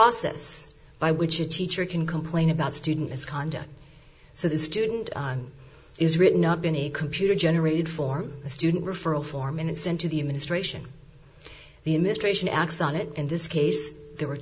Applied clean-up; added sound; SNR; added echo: none; none; none; none.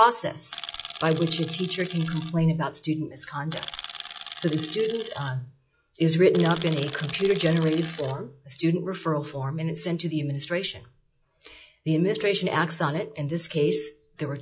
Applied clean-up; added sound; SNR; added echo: classical method log-MMSE.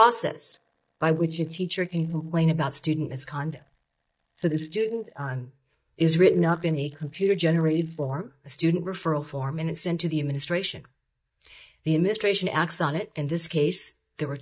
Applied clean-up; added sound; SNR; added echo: neural mask model DeepFilterNet 3.